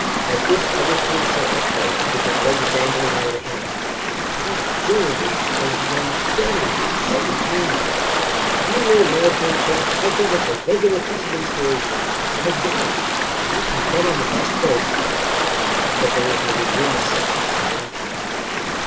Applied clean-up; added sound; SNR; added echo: none; Stream / Ocean; -4 dB; reverberation time 2.9 s.